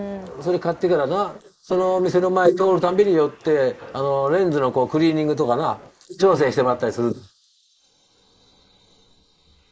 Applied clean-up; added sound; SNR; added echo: neural mask model Resemble Enhance denoiser.